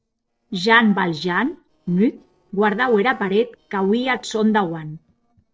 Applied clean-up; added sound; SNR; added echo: neural separator model SepFormer DNS4.